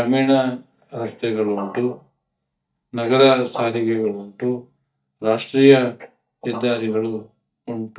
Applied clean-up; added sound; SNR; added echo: neural mask model DeepFilterNet 3.